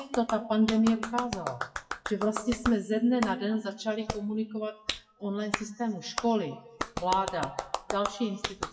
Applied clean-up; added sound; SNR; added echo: classical method WPE with log-MMSE.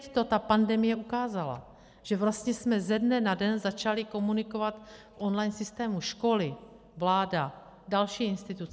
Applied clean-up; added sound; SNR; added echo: none; none; none; none.